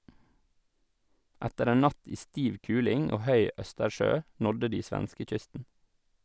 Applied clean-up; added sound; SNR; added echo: none; none; none; none.